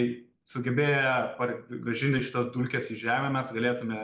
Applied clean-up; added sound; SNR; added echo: none; none; none; none.